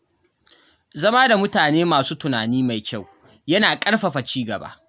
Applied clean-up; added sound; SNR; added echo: none; none; none; none.